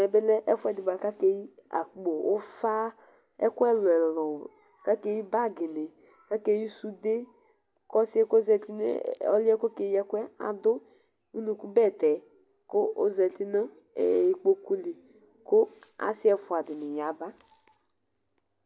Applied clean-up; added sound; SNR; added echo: none; none; none; none.